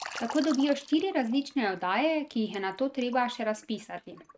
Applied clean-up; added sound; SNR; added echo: neural mask model RNNoise.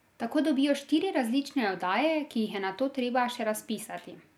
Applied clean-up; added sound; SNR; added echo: none; none; none; none.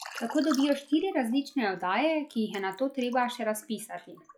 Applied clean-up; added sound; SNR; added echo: classical method log-MMSE.